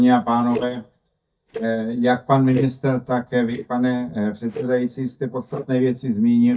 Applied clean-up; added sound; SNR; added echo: neural mask model DeepFilterNet 3.